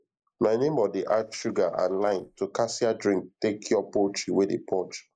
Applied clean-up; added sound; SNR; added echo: neural mask model Resemble Enhance denoiser.